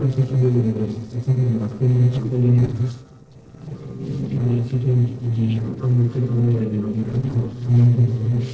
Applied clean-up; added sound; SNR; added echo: neural separator model SepFormer DNS4.